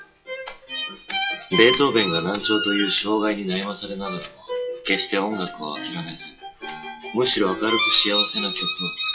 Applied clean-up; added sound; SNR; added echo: classical method WPE with log-MMSE.